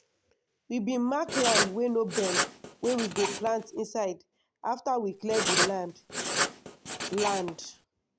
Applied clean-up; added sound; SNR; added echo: none; Writing; -4 dB; none.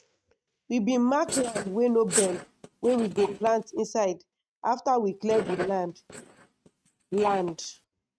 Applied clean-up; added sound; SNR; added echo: neural mask model RNNoise.